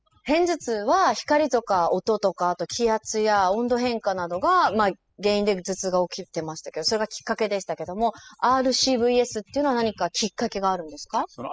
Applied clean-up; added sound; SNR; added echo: classical method spectral subtraction.